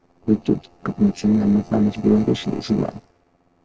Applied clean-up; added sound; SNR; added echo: neural separator model SepFormer DNS4.